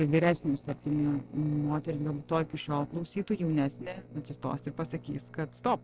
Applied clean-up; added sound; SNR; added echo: neural separator model SepFormer DNS4.